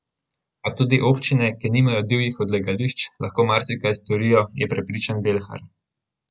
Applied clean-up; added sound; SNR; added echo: none; none; none; none.